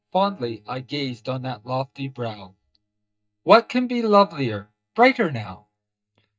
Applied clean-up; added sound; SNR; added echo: neural mask model DeepFilterNet 3.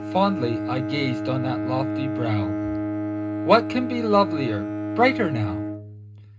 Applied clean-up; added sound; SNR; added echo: none; Bowed string instrument; 3 dB; reverberation time 0.2 s.